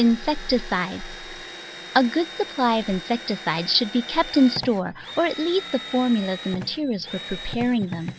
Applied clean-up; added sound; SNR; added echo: none; Drill; 13 dB; none.